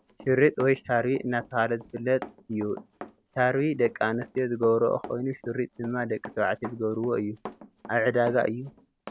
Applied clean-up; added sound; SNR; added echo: none; Run; 18 dB; none.